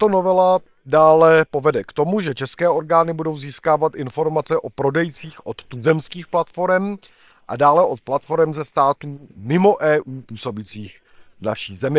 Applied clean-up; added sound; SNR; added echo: neural separator model SepFormer WHAM!.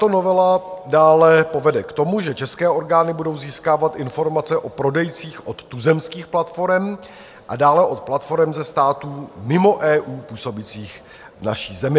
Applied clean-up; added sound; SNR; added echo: none; none; none; none.